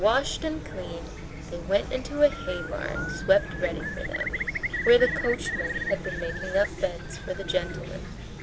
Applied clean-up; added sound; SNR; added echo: none; Chirp, tweet / Fowl + Bird; 5 dB; none.